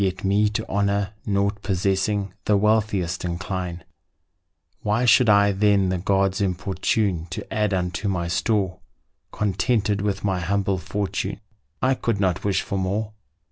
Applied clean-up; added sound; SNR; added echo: none; none; none; none.